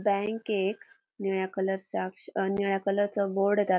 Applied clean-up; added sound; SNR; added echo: none; none; none; none.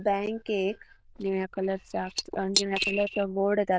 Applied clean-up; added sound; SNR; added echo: neural diffusion model UNIVERSE++.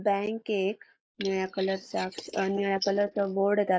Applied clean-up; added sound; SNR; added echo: neural mask model Resemble Enhance denoiser.